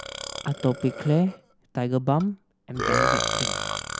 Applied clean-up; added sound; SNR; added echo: none; Burping, eructation; 3 dB; none.